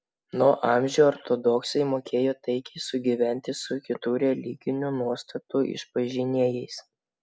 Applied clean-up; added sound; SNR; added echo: none; none; none; none.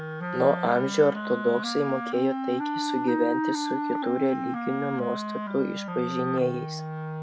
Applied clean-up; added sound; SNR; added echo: none; Wind instrument, woodwind instrument; 4 dB; none.